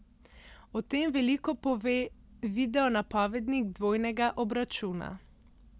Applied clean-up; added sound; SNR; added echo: none; none; none; none.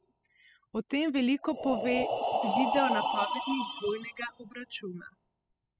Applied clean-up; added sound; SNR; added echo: classical method spectral subtraction.